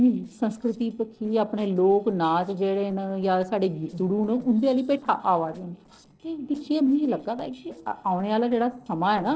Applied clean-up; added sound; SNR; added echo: neural separator model SepFormer DNS4.